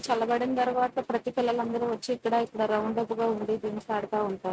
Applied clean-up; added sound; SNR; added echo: neural mask model RNNoise.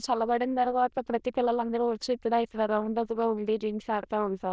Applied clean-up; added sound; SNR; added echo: neural diffusion model UNIVERSE++.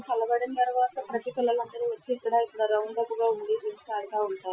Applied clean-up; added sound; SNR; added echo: classical method Wiener filter.